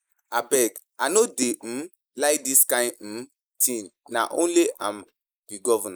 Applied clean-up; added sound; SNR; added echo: neural mask model Resemble Enhance denoiser.